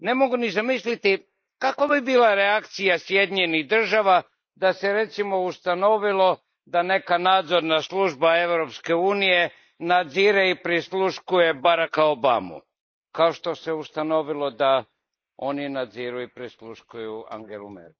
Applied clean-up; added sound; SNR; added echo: neural mask model Resemble Enhance denoiser.